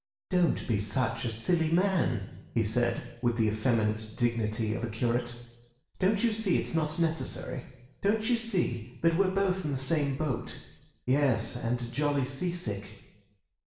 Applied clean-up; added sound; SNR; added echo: none; none; none; reverberation time 0.8 s.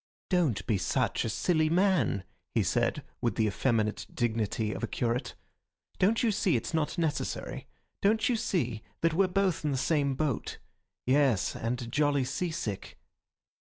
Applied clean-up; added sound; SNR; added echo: none; none; none; none.